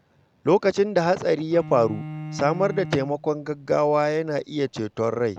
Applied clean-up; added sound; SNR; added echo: none; Bowed string instrument; 14 dB; none.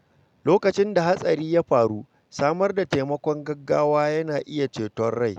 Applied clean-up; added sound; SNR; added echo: none; none; none; none.